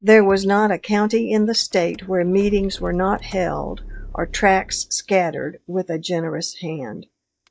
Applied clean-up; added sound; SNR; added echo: neural mask model DeepFilterNet 3.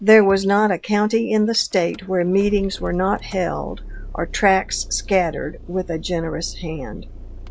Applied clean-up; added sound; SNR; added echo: none; Idling / Engine starting / Door / Car; 15 dB; none.